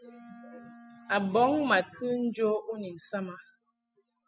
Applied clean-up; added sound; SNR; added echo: classical method spectral subtraction.